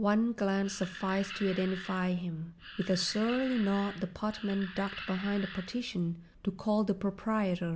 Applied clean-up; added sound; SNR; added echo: none; Animal; 13 dB; none.